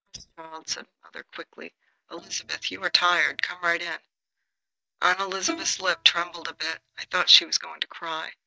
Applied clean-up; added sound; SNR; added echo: neural mask model DeepFilterNet 3.